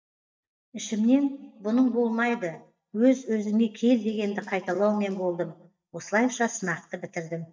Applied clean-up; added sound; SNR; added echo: neural mask model DeepFilterNet 3.